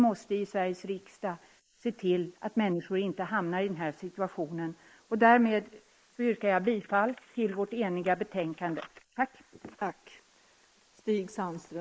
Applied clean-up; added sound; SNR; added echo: neural mask model Resemble Enhance denoiser.